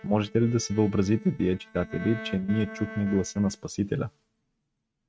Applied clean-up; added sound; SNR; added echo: neural mask model RNNoise.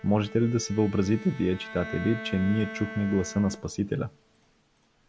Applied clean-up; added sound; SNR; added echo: none; Bowed string instrument; 15 dB; none.